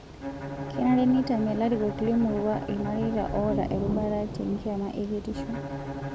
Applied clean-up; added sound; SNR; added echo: none; Bowed string instrument + Thunder / Rain; 6 dB; none.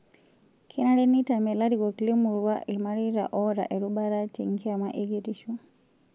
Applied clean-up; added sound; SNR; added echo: none; none; none; none.